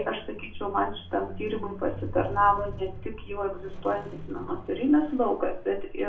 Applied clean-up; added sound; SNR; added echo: none; Squeak; 14 dB; reverberation time 0.3 s.